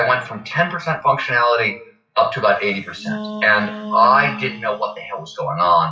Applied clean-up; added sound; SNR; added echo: classical method WPE with log-MMSE.